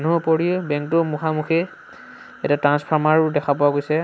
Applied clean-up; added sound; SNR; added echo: none; none; none; none.